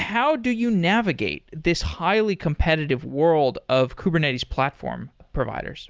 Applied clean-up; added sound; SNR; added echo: none; none; none; none.